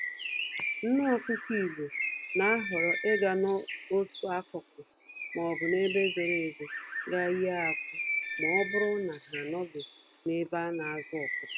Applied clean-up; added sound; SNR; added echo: none; Bird; 4 dB; none.